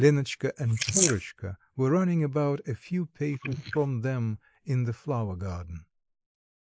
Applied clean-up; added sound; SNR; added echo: neural mask model Resemble Enhance denoiser.